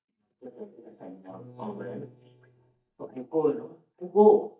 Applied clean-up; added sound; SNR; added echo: neural mask model DeepFilterNet 3.